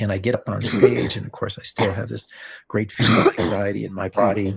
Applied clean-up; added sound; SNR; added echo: neural mask model Resemble Enhance denoiser.